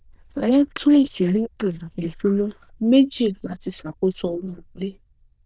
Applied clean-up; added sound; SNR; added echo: neural diffusion model UNIVERSE++.